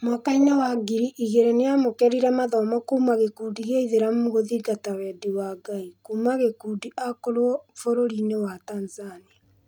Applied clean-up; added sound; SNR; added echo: none; none; none; none.